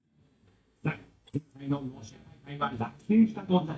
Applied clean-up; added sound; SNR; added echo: neural mask model DeepFilterNet 3.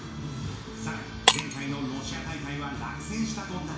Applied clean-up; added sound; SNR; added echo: none; Shatter; -1 dB; reverberation time 0.7 s.